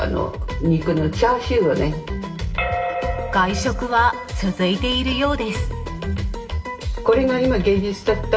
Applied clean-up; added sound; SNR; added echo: none; none; none; reverberation time 1.3 s.